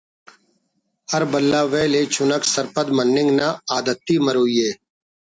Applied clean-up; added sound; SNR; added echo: none; none; none; none.